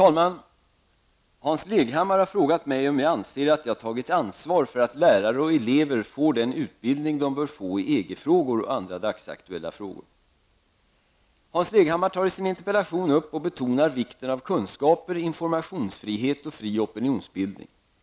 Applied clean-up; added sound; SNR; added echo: none; none; none; none.